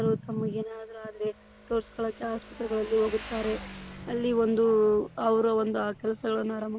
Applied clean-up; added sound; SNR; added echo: none; Motorcycle; 18 dB; none.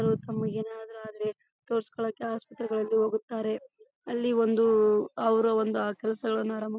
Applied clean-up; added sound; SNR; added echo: none; none; none; none.